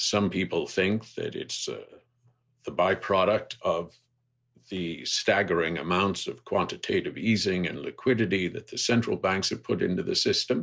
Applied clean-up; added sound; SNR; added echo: none; none; none; none.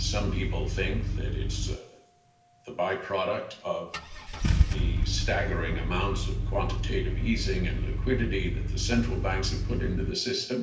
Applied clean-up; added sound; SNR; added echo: none; Engine starting / Car; -3 dB; reverberation time 0.9 s.